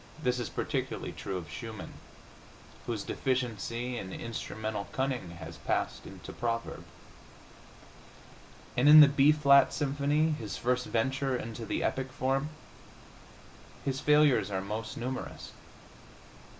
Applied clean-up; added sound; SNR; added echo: none; none; none; none.